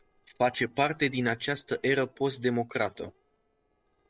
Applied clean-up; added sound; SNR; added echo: neural separator model SepFormer DNS4.